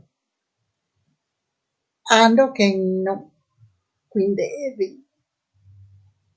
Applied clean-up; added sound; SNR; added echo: none; none; none; none.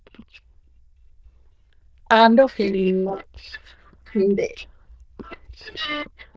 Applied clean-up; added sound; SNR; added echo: neural diffusion model UNIVERSE++.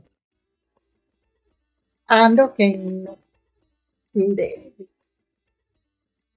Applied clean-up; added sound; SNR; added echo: neural mask model DeepFilterNet 3.